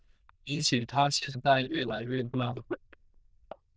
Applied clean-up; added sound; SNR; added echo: neural diffusion model UNIVERSE++.